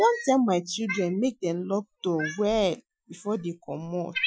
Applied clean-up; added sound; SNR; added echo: classical method Wiener filter.